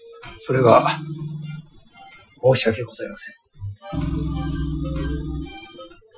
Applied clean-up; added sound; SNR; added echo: classical method Wiener filter.